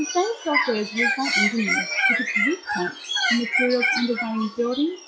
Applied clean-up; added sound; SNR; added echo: classical method log-MMSE.